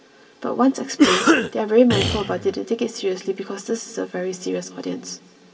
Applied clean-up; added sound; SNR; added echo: none; Cough; -2 dB; reverberation time 1.4 s.